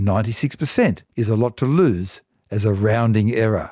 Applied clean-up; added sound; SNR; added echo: none; none; none; none.